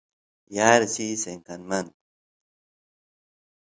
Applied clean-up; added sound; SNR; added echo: none; none; none; none.